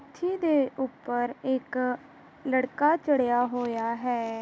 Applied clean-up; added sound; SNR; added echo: none; none; none; none.